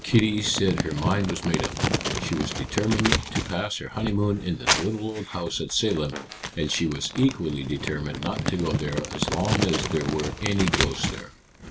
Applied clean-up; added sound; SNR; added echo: none; Crumpling, crinkling; 2 dB; none.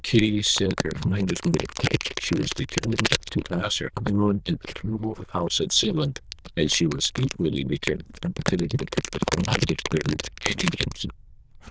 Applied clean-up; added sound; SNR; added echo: neural diffusion model UNIVERSE++.